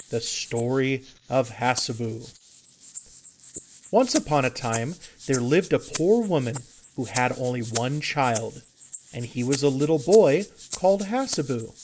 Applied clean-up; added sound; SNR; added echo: neural mask model Resemble Enhance denoiser.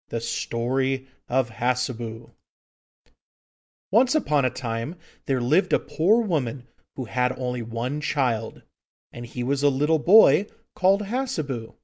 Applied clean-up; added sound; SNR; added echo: none; none; none; none.